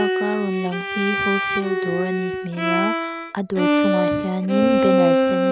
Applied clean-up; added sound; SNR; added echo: none; Bowed string instrument; -4 dB; none.